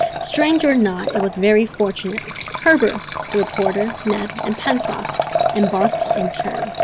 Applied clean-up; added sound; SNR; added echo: none; Liquid; 4 dB; none.